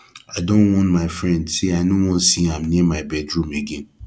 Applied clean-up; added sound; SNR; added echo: none; none; none; none.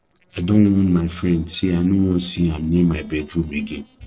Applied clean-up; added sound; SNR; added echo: neural separator model SepFormer DNS4.